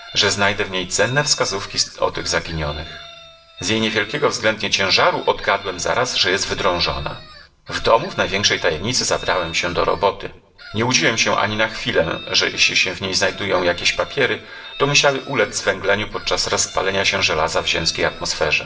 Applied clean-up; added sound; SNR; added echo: none; Chicken, rooster; 18 dB; reverberation time 0.6 s.